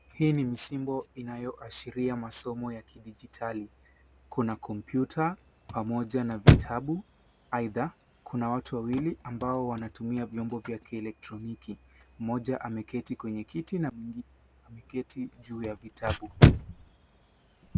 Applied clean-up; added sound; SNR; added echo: none; Chirp, tweet / Slam / Car; -1 dB; none.